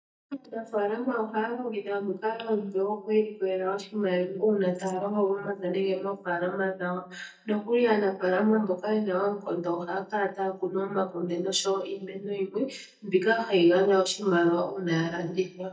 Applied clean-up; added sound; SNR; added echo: neural mask model DeepFilterNet 3.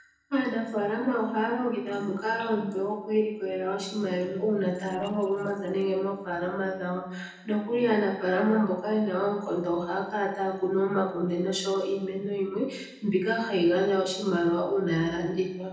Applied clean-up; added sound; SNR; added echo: neural separator model SepFormer DNS4.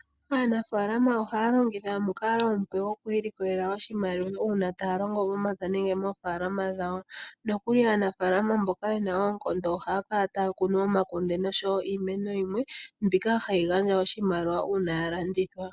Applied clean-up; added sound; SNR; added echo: none; none; none; none.